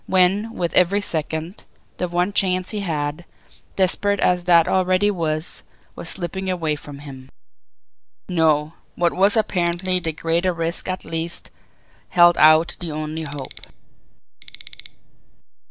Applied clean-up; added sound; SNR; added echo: none; Alarm; 7 dB; none.